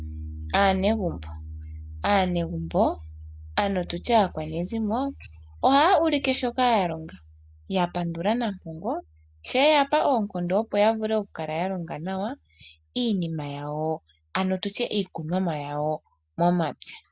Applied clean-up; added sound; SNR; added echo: none; Piano; 17 dB; none.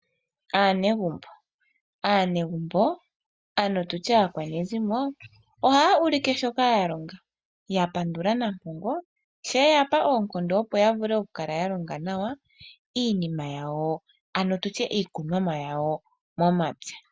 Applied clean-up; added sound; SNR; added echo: none; none; none; none.